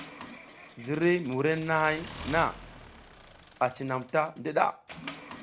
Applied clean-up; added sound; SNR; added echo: none; Accelerating, revving, vroom / Mechanisms; 15 dB; none.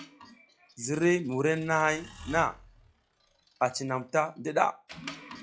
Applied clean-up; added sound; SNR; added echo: classical method log-MMSE.